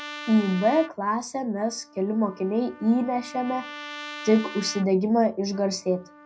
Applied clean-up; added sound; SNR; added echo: none; Trumpet; 16 dB; reverberation time 0.4 s.